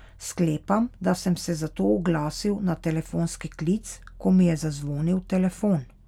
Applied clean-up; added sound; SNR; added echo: none; none; none; none.